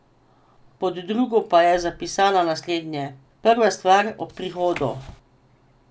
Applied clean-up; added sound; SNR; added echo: none; none; none; none.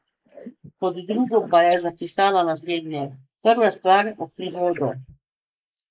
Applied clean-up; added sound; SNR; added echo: neural mask model Resemble Enhance denoiser.